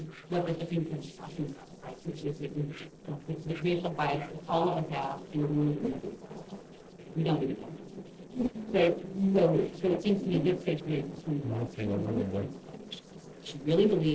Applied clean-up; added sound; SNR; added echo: neural separator model SepFormer DNS4.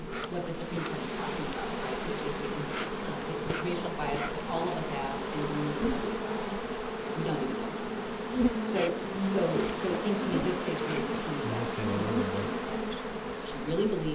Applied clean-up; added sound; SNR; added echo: none; Insect; -2 dB; reverberation time 1.2 s.